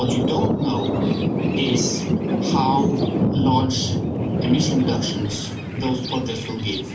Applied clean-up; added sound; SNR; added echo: none; Thunder; -2 dB; reverberation time 0.3 s.